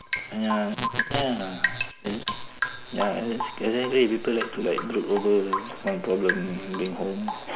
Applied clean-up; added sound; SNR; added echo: none; Drip / Rain; 7 dB; none.